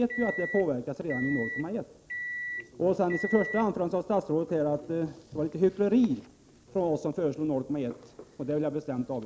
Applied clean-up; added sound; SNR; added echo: none; Microwave oven; 9 dB; none.